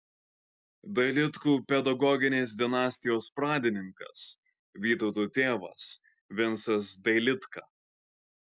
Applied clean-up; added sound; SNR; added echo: none; none; none; none.